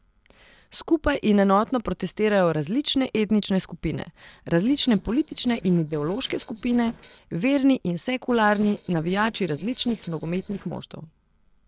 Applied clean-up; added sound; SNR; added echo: neural separator model SepFormer DNS4.